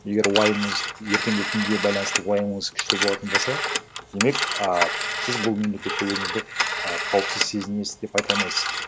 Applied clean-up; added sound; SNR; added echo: none; Telephone; 1 dB; none.